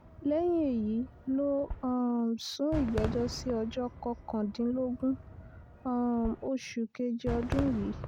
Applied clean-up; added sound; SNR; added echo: none; Fireworks; 9 dB; none.